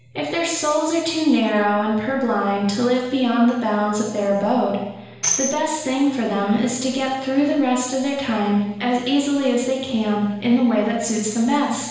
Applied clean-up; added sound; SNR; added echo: none; Tambourine; 8 dB; reverberation time 1.0 s.